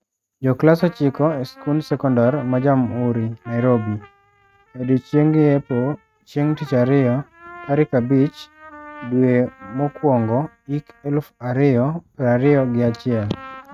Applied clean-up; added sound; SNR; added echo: neural mask model RNNoise.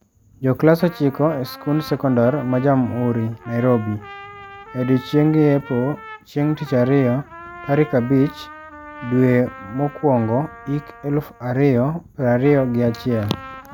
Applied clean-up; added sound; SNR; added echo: none; Trumpet; 19 dB; none.